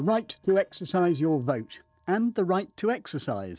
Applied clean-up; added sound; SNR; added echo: neural separator model SepFormer DNS4.